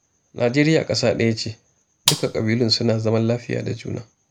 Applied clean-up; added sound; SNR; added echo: none; Gunshot, gunfire; 5 dB; none.